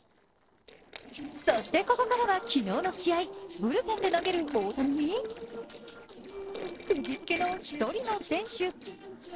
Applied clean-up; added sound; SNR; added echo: neural separator model SepFormer DNS4.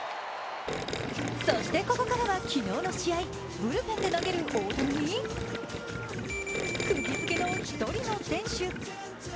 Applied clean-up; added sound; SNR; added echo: none; Gurgling; 5 dB; none.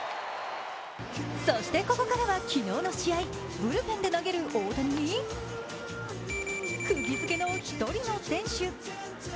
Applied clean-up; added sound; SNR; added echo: none; none; none; none.